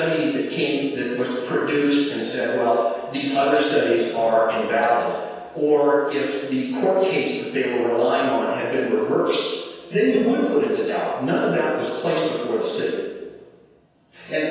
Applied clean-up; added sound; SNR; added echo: none; Wind instrument, woodwind instrument; 17 dB; reverberation time 1.2 s.